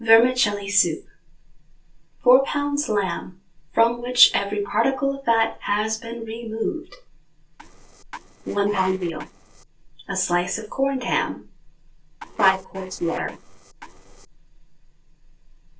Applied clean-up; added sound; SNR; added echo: neural separator model SepFormer DNS4.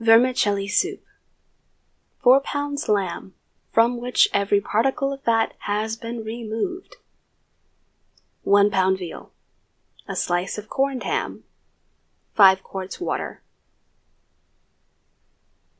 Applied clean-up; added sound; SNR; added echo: none; none; none; none.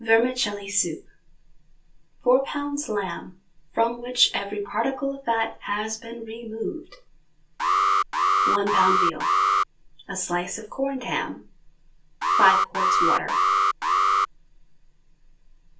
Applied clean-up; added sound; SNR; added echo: none; Alarm; -5 dB; reverberation time 0.2 s.